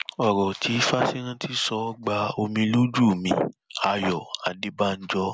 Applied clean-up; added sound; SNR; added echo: none; none; none; none.